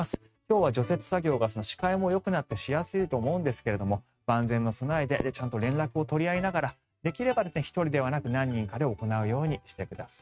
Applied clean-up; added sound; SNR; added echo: neural mask model RNNoise.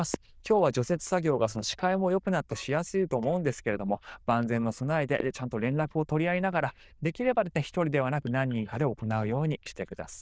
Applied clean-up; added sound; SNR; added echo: neural diffusion model UNIVERSE++.